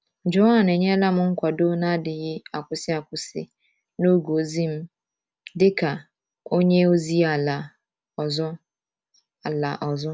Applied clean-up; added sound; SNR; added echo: none; none; none; none.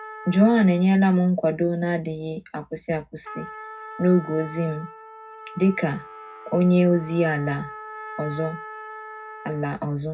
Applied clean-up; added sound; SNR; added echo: none; Trumpet; 17 dB; reverberation time 0.4 s.